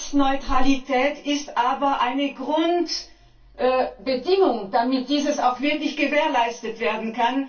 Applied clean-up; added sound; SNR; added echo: none; none; none; reverberation time 0.2 s.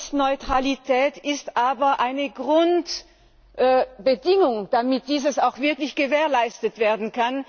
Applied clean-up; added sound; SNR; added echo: none; none; none; none.